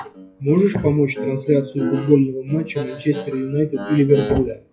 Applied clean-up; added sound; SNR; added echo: classical method WPE with log-MMSE.